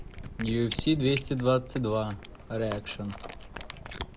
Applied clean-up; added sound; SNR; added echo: none; Cat; 10 dB; none.